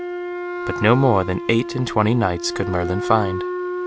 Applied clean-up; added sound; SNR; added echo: none; Wind instrument, woodwind instrument; 6 dB; none.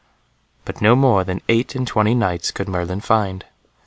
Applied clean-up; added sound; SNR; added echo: none; none; none; none.